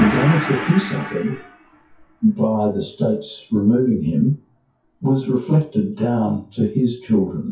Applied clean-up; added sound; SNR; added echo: classical method WPE with log-MMSE.